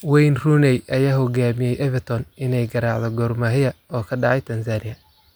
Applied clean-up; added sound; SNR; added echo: none; none; none; none.